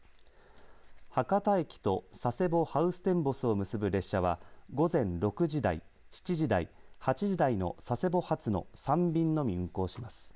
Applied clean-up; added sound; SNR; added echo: none; none; none; none.